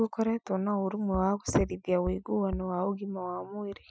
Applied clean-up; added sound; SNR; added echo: classical method Wiener filter.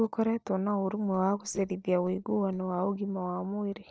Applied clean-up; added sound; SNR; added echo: neural separator model SepFormer DNS4.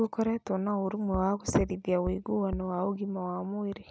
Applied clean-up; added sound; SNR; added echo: none; Bass drum; 11 dB; none.